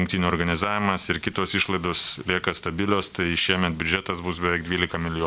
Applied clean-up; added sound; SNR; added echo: none; none; none; none.